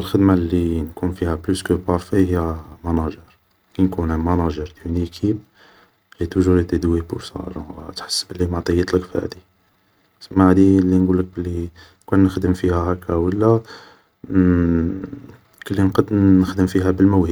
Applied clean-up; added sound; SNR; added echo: none; none; none; none.